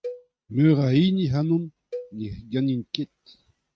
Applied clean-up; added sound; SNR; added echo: neural mask model RNNoise.